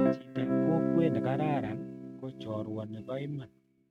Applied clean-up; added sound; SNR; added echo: neural mask model RNNoise.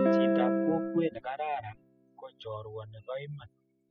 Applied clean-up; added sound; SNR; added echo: classical method spectral subtraction.